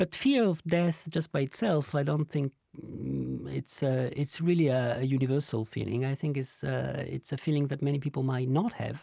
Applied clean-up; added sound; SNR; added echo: none; none; none; none.